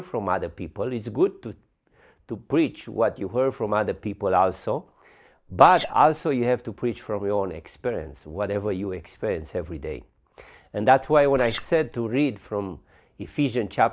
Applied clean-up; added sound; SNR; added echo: neural mask model Resemble Enhance denoiser.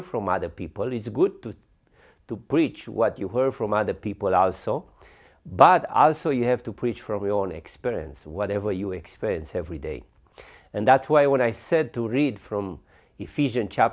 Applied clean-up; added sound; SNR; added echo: none; none; none; none.